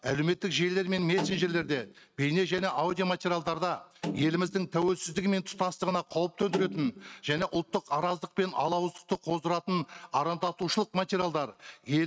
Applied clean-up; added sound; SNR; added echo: neural mask model RNNoise.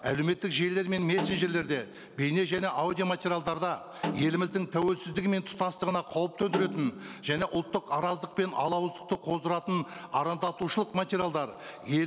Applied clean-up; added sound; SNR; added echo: none; Snare drum; 11 dB; none.